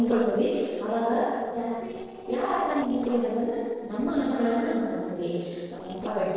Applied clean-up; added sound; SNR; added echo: neural separator model SepFormer DNS4.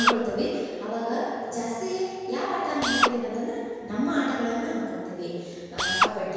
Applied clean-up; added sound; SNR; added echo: none; Drill; 3 dB; reverberation time 1.9 s.